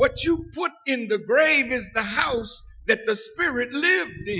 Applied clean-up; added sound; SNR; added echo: classical method Wiener filter.